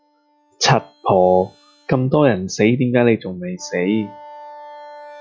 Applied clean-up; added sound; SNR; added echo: classical method log-MMSE.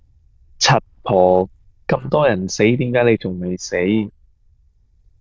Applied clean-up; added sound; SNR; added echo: neural diffusion model UNIVERSE++.